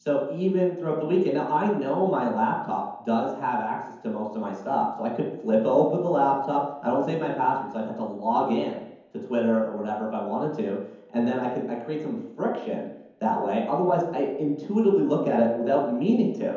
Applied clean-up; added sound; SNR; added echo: none; none; none; reverberation time 0.9 s.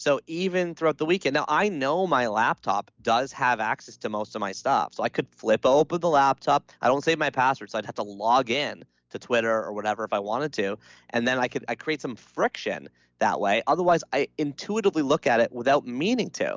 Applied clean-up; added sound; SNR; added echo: none; none; none; none.